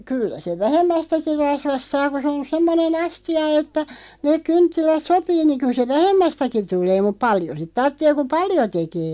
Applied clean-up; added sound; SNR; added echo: none; none; none; none.